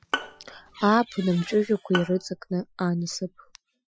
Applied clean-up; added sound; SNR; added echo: classical method Wiener filter.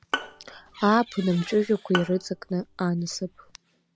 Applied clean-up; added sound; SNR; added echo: none; Bowed string instrument; 11 dB; none.